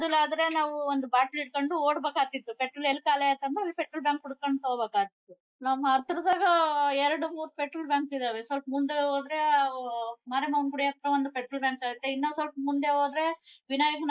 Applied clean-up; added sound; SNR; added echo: neural mask model Resemble Enhance denoiser.